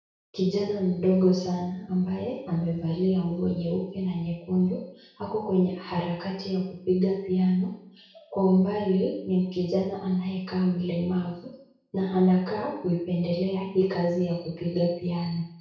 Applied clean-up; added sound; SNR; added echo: none; none; none; reverberation time 0.6 s.